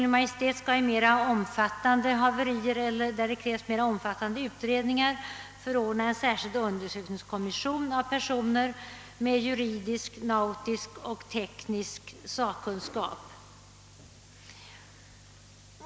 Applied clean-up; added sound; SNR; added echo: none; none; none; none.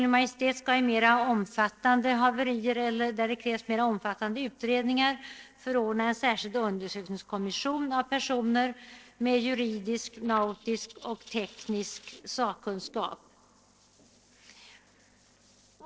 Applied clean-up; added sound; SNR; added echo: neural separator model SepFormer DNS4.